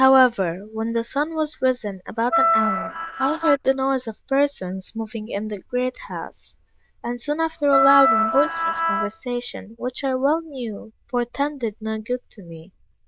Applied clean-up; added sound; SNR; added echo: neural diffusion model UNIVERSE++.